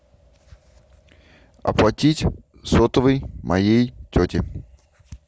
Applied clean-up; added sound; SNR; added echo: none; none; none; none.